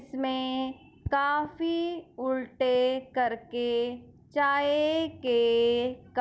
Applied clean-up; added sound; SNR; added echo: none; none; none; none.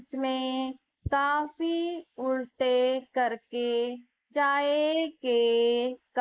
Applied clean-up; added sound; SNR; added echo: neural mask model Resemble Enhance denoiser.